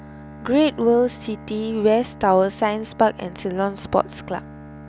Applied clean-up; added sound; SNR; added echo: none; Bowed string instrument; 18 dB; none.